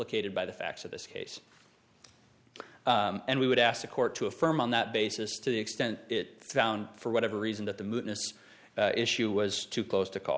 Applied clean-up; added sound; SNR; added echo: none; none; none; none.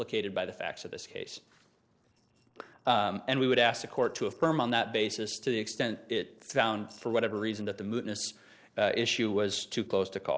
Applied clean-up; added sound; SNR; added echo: neural separator model SepFormer DNS4.